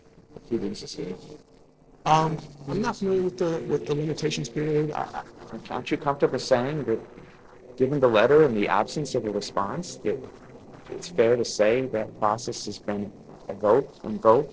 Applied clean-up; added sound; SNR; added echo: neural separator model SepFormer DNS4.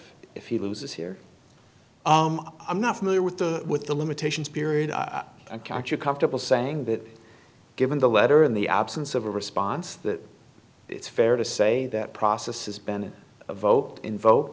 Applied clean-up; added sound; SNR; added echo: none; none; none; none.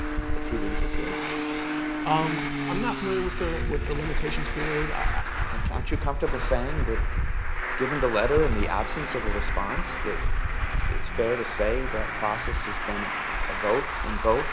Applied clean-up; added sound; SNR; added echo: none; Traffic noise, roadway noise; -3 dB; none.